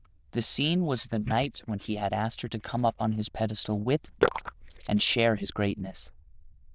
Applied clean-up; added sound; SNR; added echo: neural diffusion model UNIVERSE++.